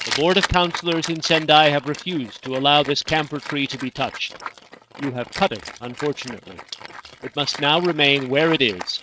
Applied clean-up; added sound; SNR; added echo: neural mask model RNNoise.